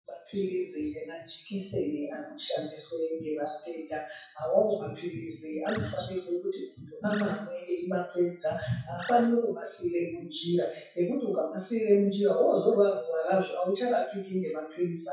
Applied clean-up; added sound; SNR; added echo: classical method WPE with log-MMSE.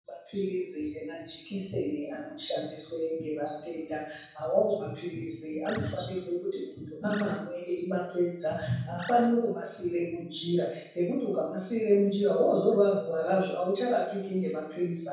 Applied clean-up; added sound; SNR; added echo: none; Animal; 17 dB; reverberation time 0.6 s.